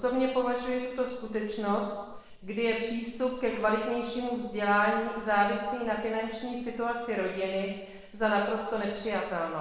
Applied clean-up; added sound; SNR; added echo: neural separator model SepFormer DNS4.